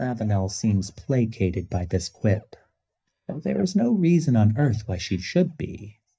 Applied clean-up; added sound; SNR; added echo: neural mask model DeepFilterNet 3.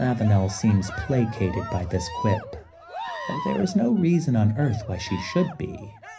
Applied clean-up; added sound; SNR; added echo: none; Cheering; 13 dB; reverberation time 0.5 s.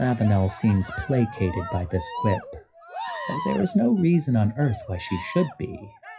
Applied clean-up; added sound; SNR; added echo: classical method WPE with log-MMSE.